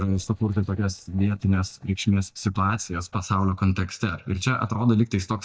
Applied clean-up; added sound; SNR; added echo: neural mask model DeepFilterNet 3.